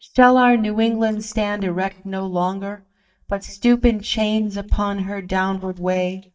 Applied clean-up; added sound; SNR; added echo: neural mask model DeepFilterNet 3.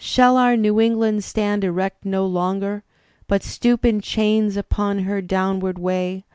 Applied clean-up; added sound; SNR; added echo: none; none; none; none.